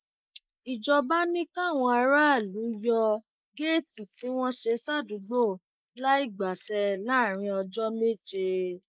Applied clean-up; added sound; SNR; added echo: neural mask model Resemble Enhance denoiser.